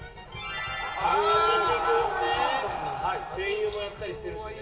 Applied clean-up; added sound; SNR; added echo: none; Breathing; 7 dB; reverberation time 1.9 s.